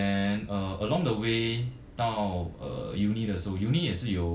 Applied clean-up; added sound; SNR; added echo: none; none; none; none.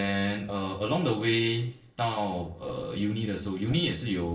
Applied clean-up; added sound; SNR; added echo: neural separator model SepFormer DNS4.